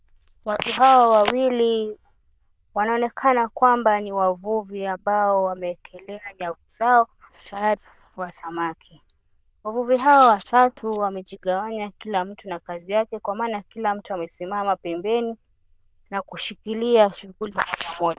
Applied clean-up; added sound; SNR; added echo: neural diffusion model UNIVERSE++.